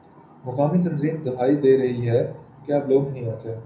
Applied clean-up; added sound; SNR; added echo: none; none; none; reverberation time 0.6 s.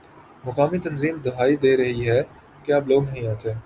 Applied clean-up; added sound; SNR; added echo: none; none; none; none.